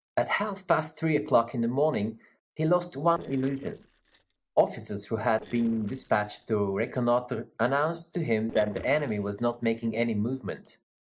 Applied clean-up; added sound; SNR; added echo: neural separator model SepFormer DNS4.